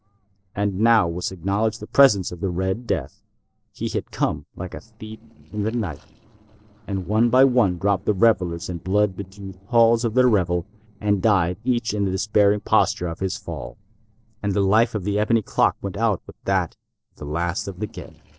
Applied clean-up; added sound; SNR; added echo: neural separator model SepFormer DNS4.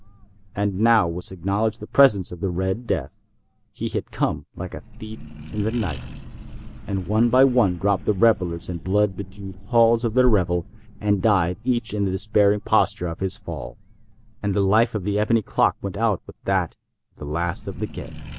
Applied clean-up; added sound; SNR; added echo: none; Accelerating, revving, vroom; 17 dB; none.